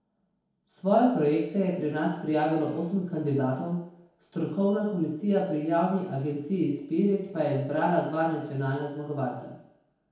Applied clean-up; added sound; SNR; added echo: none; none; none; reverberation time 2.0 s.